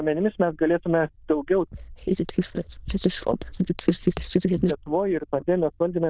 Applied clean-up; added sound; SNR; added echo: neural diffusion model UNIVERSE++.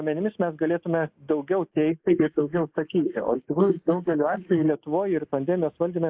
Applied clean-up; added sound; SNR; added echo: neural mask model Resemble Enhance denoiser.